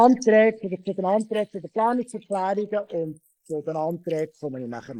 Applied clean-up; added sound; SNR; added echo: neural mask model Resemble Enhance denoiser.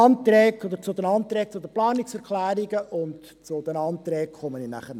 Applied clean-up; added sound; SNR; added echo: none; none; none; none.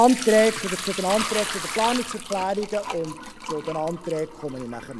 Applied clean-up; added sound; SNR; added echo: none; Sink (filling or washing) / Liquid; 8 dB; none.